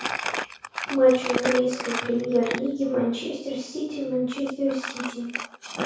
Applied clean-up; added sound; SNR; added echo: none; Crumpling, crinkling; 8 dB; reverberation time 0.6 s.